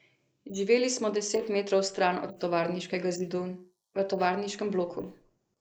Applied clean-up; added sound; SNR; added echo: neural mask model Resemble Enhance denoiser.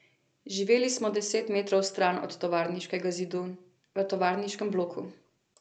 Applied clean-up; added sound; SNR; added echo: none; none; none; none.